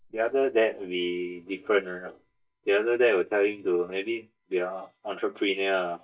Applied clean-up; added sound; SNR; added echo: neural mask model DeepFilterNet 3.